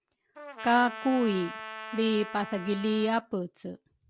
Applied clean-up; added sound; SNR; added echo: none; Trumpet; 13 dB; none.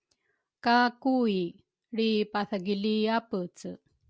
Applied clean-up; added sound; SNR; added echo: none; none; none; none.